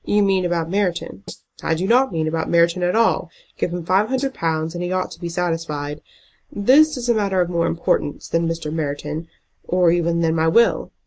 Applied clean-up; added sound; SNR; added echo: neural mask model Resemble Enhance denoiser.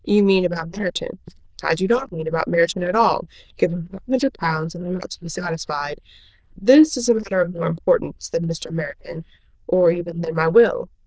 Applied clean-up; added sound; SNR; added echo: neural diffusion model UNIVERSE++.